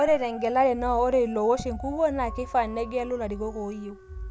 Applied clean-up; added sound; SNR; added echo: none; Dog; 18 dB; none.